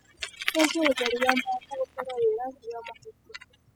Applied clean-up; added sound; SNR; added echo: classical method spectral subtraction.